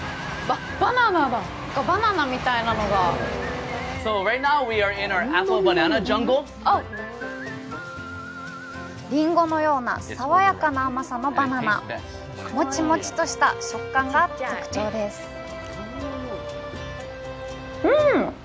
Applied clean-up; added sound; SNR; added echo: none; none; none; none.